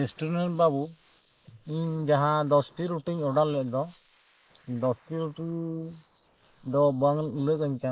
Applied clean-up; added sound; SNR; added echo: neural mask model Resemble Enhance denoiser.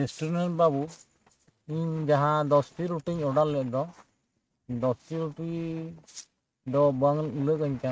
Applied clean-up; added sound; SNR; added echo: neural mask model RNNoise.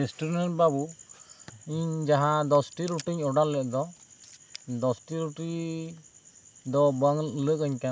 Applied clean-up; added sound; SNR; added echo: none; none; none; none.